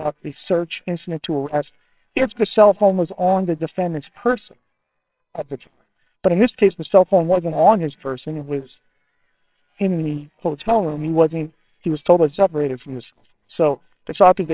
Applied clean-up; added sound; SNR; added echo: neural separator model SepFormer WHAMR!.